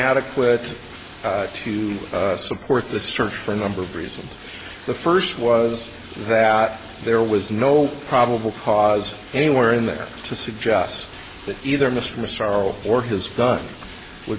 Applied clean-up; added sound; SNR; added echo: none; Bathtub (filling or washing); 18 dB; none.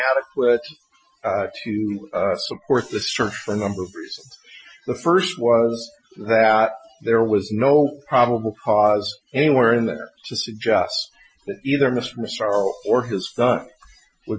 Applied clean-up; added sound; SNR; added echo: classical method Wiener filter.